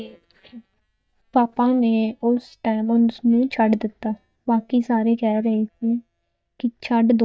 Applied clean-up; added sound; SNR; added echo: neural mask model DeepFilterNet 3.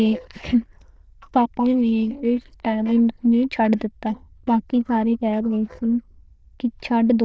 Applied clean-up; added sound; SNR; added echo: neural diffusion model UNIVERSE++.